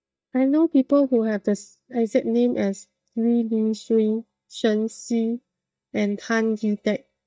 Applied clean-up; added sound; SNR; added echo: neural mask model DeepFilterNet 3.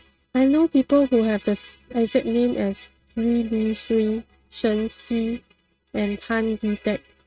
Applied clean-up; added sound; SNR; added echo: neural mask model RNNoise.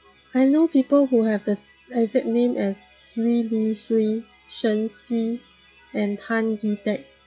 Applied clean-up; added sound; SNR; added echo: classical method log-MMSE.